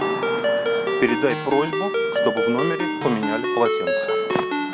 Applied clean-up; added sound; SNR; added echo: none; Ringtone; -2 dB; none.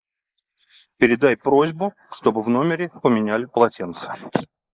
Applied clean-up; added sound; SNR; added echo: neural mask model Resemble Enhance denoiser.